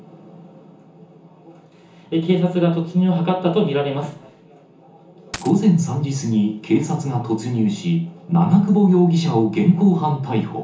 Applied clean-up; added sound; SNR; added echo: none; Coin (dropping); 14 dB; reverberation time 0.7 s.